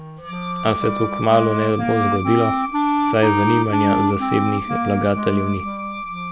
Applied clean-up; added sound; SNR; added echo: none; Wind instrument, woodwind instrument + Wind instrument, woodwind instrument; 1 dB; none.